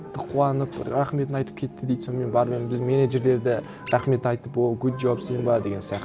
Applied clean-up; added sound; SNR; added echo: none; Squeak; 20 dB; none.